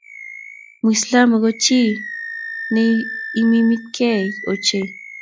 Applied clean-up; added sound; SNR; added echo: classical method log-MMSE.